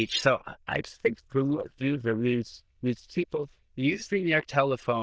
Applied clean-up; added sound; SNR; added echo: neural diffusion model UNIVERSE++.